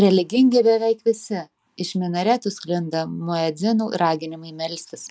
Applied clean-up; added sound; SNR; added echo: none; none; none; none.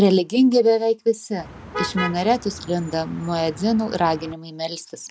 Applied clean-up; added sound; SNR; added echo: none; Motor vehicle (road); 12 dB; none.